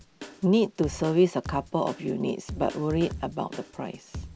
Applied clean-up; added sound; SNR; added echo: none; Drum kit; 14 dB; none.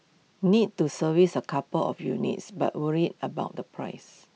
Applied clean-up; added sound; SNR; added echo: none; none; none; none.